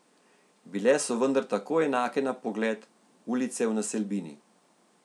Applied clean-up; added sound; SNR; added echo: none; none; none; none.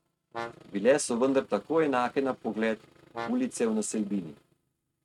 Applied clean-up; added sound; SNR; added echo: neural mask model RNNoise.